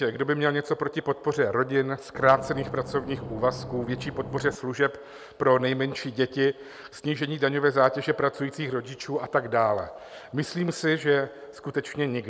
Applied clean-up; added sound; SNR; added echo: none; Engine / Boat, Water vehicle; 11 dB; none.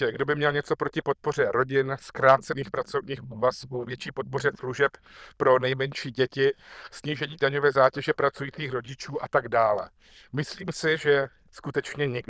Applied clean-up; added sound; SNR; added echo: neural diffusion model UNIVERSE++.